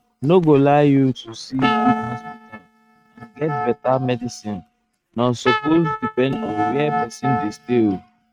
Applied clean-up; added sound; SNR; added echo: neural mask model RNNoise.